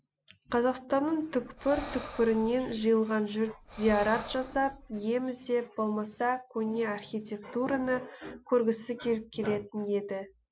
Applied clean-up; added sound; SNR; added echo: none; Breathing; 15 dB; none.